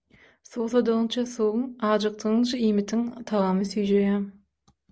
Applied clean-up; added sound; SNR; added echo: none; none; none; none.